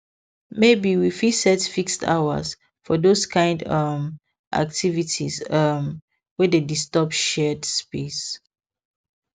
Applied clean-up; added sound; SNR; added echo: none; none; none; none.